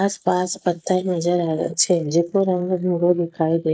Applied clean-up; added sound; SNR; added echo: neural mask model Resemble Enhance denoiser.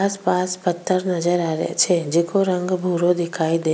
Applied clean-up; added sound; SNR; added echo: none; none; none; none.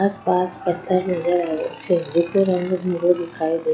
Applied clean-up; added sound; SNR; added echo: classical method log-MMSE.